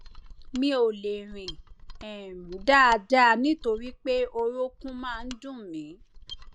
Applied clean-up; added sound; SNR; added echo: none; Mechanisms; 18 dB; none.